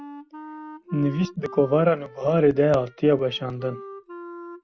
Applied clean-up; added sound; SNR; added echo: none; Wind instrument, woodwind instrument; 17 dB; none.